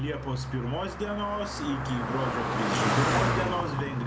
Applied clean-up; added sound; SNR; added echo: none; Car passing by; -1 dB; none.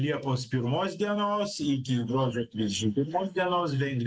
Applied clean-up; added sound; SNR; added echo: neural mask model Resemble Enhance denoiser.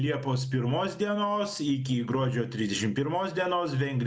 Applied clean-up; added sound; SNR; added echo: none; none; none; none.